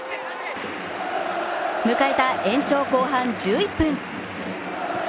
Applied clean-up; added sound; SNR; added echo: none; none; none; none.